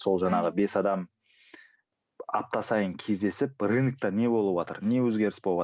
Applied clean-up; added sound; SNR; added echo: none; Bowed string instrument; 15 dB; none.